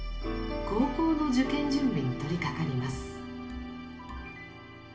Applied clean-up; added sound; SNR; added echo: none; Marimba, xylophone; 15 dB; reverberation time 0.4 s.